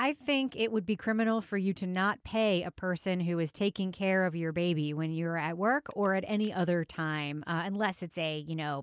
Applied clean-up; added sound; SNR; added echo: none; none; none; none.